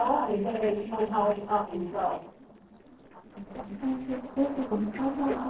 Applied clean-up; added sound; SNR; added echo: neural separator model SepFormer DNS4.